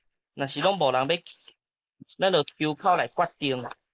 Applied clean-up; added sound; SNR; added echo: neural mask model Resemble Enhance denoiser.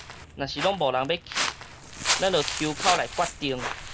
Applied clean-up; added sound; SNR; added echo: none; Walk, footsteps; 3 dB; none.